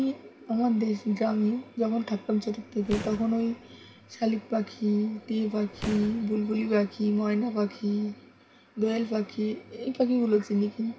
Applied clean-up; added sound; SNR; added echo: none; Fireworks; 15 dB; reverberation time 0.4 s.